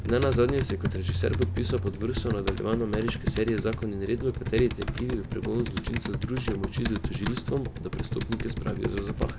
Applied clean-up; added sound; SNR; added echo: none; Computer keyboard; 1 dB; none.